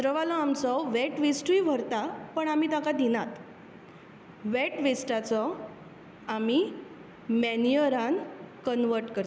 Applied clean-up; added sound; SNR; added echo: none; none; none; none.